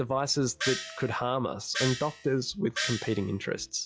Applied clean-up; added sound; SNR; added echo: classical method log-MMSE.